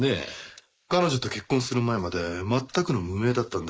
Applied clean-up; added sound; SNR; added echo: neural mask model Resemble Enhance denoiser.